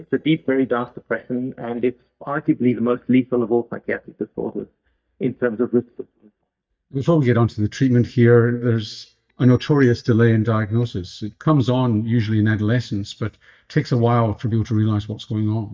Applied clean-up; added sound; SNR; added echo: neural mask model DeepFilterNet 3.